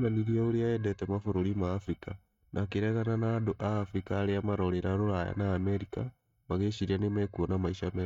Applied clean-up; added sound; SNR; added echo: neural mask model RNNoise.